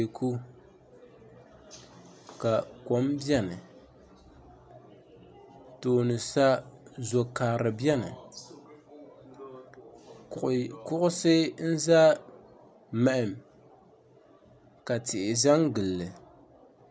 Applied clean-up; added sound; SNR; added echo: none; none; none; none.